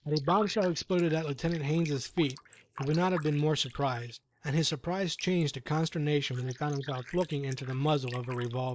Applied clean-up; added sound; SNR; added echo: neural mask model Resemble Enhance denoiser.